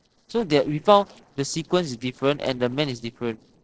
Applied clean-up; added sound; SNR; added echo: neural separator model SepFormer DNS4.